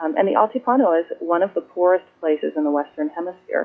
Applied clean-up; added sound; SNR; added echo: classical method log-MMSE.